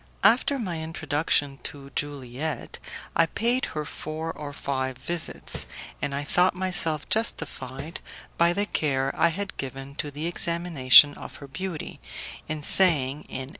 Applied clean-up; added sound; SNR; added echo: none; Tap; 12 dB; none.